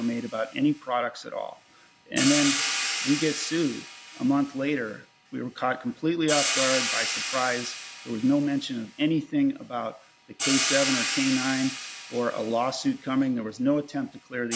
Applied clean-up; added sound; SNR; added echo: none; Hi-hat; 5 dB; none.